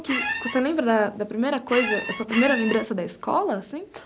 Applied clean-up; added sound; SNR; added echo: none; Squeak; 3 dB; none.